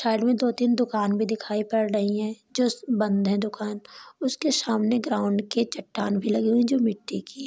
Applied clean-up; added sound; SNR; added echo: none; none; none; none.